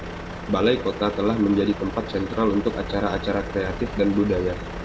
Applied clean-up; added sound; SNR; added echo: none; Truck; 9 dB; reverberation time 0.6 s.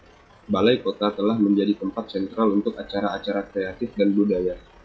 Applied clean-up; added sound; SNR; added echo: classical method WPE with log-MMSE.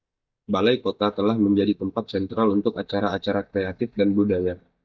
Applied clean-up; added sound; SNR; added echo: neural mask model DeepFilterNet 3.